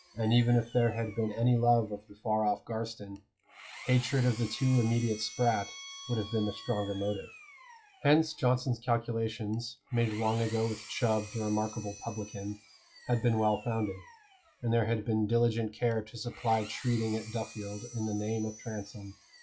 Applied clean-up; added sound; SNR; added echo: classical method log-MMSE.